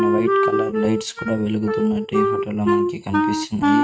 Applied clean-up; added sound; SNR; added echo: neural mask model RNNoise.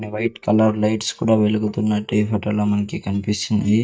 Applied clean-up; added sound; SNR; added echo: neural mask model DeepFilterNet 3.